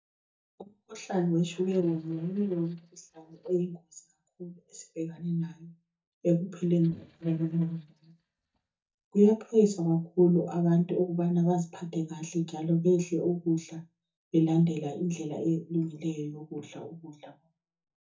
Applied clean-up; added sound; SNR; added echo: neural mask model DeepFilterNet 3.